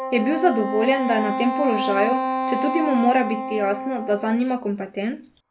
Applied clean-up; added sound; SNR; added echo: none; Wind instrument, woodwind instrument; 4 dB; none.